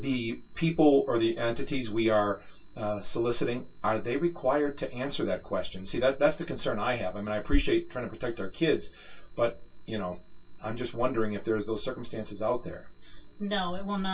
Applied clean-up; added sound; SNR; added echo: none; none; none; reverberation time 0.2 s.